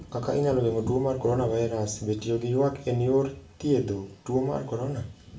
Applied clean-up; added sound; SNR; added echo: none; Thunder / Wind; 15 dB; reverberation time 0.3 s.